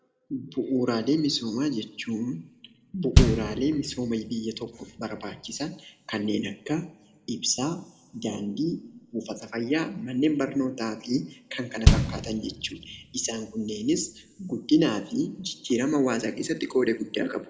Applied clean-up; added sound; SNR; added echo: none; Bass drum; -2 dB; reverberation time 0.7 s.